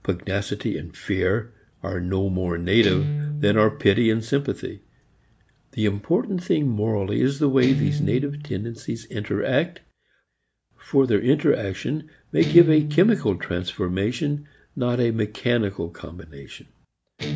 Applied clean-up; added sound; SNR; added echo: none; Guitar; 11 dB; none.